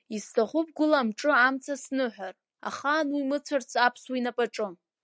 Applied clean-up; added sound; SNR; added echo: none; none; none; none.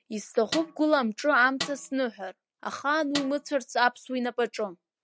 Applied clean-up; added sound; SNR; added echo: none; Snare drum; 12 dB; none.